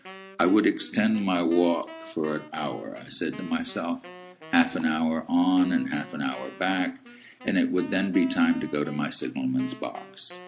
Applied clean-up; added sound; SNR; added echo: none; Wind instrument, woodwind instrument; 19 dB; none.